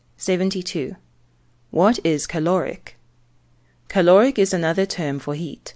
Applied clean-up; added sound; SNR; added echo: none; none; none; none.